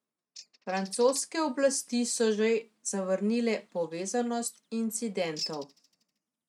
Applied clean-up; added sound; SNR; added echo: neural mask model RNNoise.